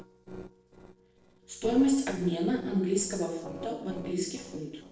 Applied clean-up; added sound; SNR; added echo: neural separator model SepFormer DNS4.